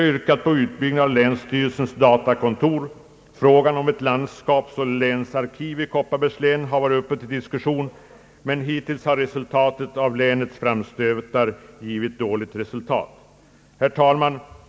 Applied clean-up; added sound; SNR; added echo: none; none; none; none.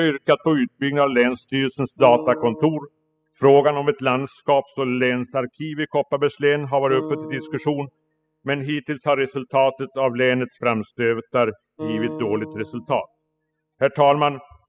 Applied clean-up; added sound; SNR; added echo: classical method spectral subtraction.